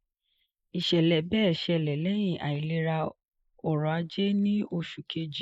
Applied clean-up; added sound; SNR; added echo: neural mask model Resemble Enhance denoiser.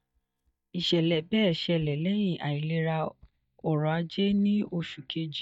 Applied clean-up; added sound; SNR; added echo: neural mask model DeepFilterNet 3.